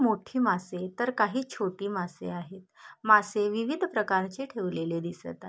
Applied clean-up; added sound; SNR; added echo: none; none; none; none.